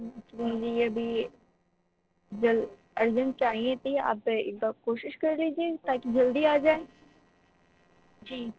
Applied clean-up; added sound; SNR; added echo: neural separator model SepFormer DNS4.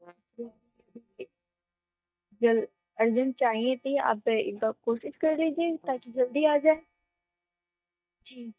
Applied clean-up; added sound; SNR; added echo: neural mask model DeepFilterNet 3.